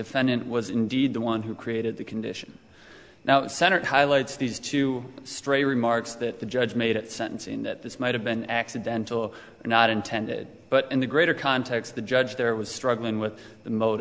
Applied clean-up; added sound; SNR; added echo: none; none; none; none.